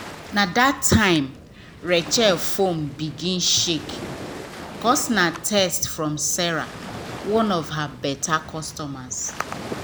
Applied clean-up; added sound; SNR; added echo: none; Waves, surf; 14 dB; none.